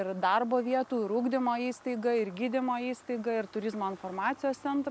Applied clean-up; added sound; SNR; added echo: none; none; none; none.